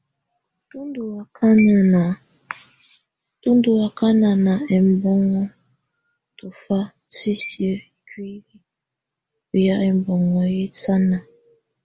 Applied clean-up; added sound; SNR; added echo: none; none; none; none.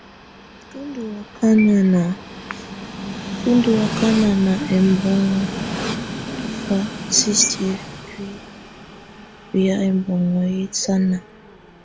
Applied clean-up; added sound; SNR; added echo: none; Train; 10 dB; none.